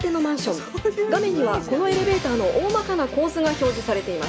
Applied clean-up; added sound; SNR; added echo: none; none; none; none.